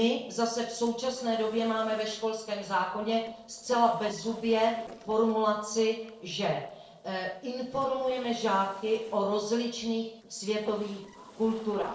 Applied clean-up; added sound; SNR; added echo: neural separator model SepFormer DNS4.